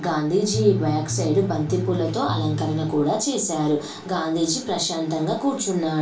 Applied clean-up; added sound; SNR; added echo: none; Bass guitar; 5 dB; reverberation time 0.2 s.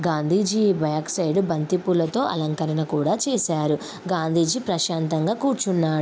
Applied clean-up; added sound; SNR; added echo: none; none; none; none.